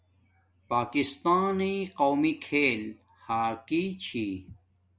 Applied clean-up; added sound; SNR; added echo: none; none; none; none.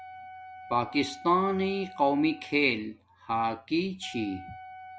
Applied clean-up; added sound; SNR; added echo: none; Wind instrument, woodwind instrument; 17 dB; none.